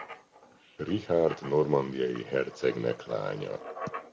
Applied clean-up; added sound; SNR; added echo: none; Writing; 15 dB; none.